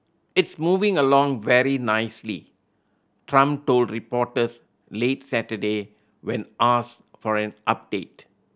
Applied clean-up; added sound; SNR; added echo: none; none; none; none.